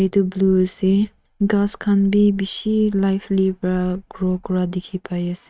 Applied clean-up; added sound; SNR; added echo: neural mask model RNNoise.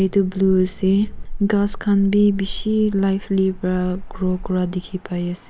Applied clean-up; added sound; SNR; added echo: none; Motor vehicle (road); 11 dB; none.